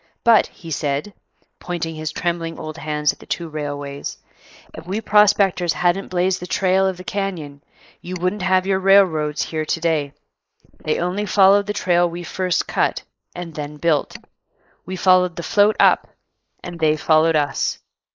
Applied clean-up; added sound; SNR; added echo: neural mask model Resemble Enhance denoiser.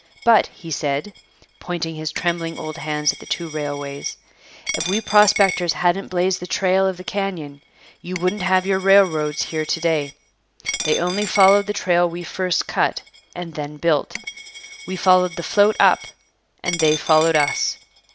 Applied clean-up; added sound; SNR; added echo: none; Coin (dropping); 12 dB; none.